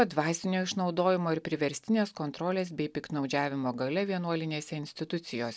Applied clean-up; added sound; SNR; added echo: none; none; none; none.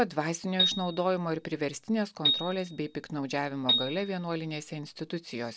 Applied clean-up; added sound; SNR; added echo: none; Piano; 2 dB; none.